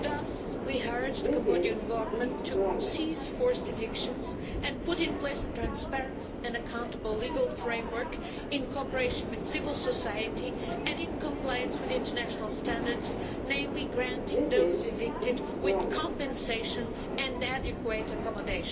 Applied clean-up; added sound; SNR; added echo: none; Subway, metro, underground; -1 dB; reverberation time 0.2 s.